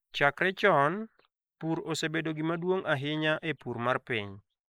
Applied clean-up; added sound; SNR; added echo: neural mask model Resemble Enhance denoiser.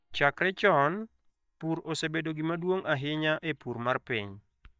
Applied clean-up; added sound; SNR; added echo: neural mask model DeepFilterNet 3.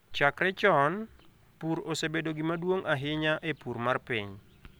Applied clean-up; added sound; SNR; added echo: none; none; none; none.